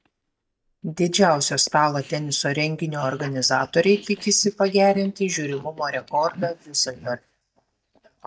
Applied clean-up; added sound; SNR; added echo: neural mask model DeepFilterNet 3.